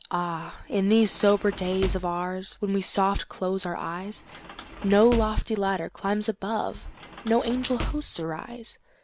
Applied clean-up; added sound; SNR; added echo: none; Sliding door / Slam; 12 dB; none.